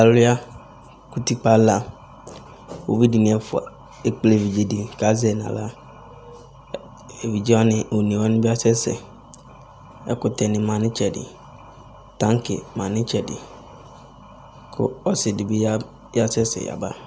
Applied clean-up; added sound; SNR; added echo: none; none; none; none.